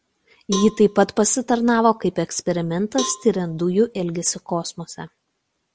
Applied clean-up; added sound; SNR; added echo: none; Cowbell; 14 dB; none.